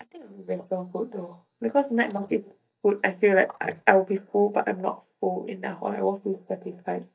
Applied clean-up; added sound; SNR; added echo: neural mask model DeepFilterNet 3.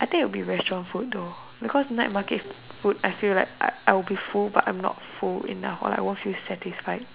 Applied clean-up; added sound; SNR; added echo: none; none; none; none.